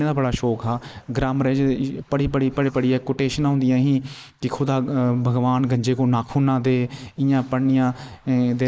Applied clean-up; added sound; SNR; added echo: neural mask model Resemble Enhance denoiser.